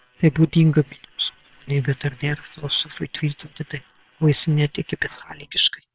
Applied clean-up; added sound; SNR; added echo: neural separator model SepFormer WHAM!.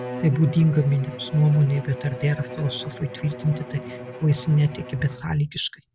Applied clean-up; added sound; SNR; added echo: none; Bowed string instrument; 13 dB; none.